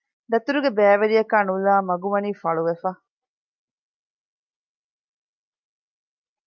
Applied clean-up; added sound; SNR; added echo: none; none; none; none.